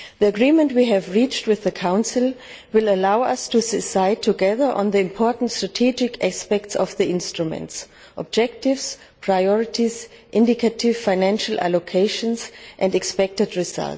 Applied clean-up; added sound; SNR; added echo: none; none; none; none.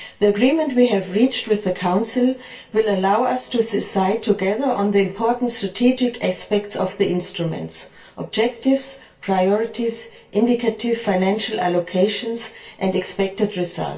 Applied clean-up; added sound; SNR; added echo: none; none; none; reverberation time 0.2 s.